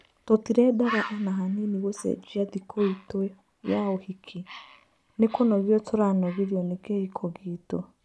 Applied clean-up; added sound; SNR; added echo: none; Bird; 17 dB; none.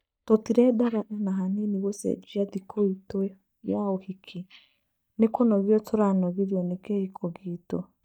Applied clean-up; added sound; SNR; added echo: neural mask model DeepFilterNet 3.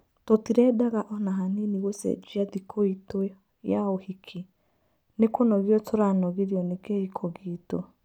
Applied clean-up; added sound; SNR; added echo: none; none; none; none.